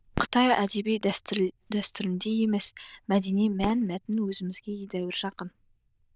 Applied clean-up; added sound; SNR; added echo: neural diffusion model UNIVERSE++.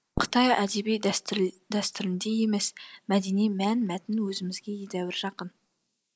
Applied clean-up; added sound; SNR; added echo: neural mask model Resemble Enhance denoiser.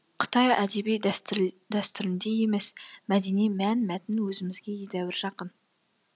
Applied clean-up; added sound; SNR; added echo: none; none; none; none.